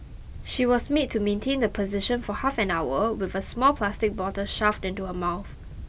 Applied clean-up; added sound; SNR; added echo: none; Animal; 15 dB; none.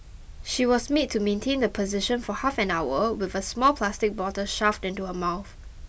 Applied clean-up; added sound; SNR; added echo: none; none; none; none.